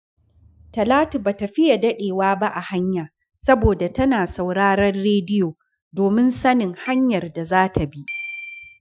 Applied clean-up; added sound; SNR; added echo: classical method Wiener filter.